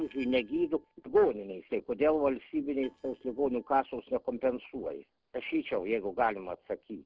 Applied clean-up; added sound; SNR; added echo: neural separator model SepFormer DNS4.